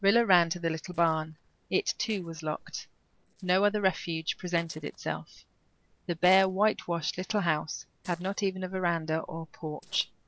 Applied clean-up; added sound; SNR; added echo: neural separator model SepFormer DNS4.